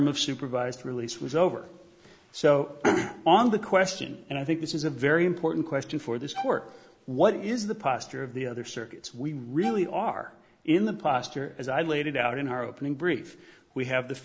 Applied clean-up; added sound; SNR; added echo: none; Bowed string instrument; 13 dB; none.